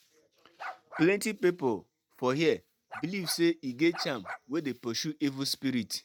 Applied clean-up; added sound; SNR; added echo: neural mask model RNNoise.